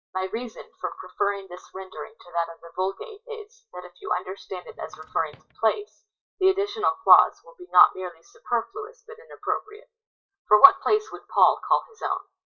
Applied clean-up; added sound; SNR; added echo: neural mask model DeepFilterNet 3.